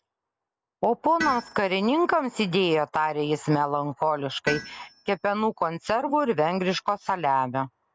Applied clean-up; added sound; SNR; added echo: none; Tools; 15 dB; none.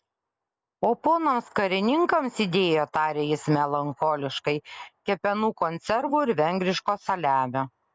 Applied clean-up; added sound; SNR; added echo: none; none; none; none.